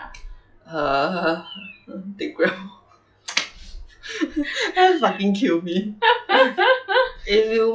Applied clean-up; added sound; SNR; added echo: classical method log-MMSE.